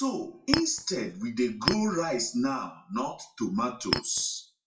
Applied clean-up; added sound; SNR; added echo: classical method WPE with log-MMSE.